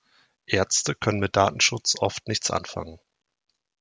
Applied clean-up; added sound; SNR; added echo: none; none; none; none.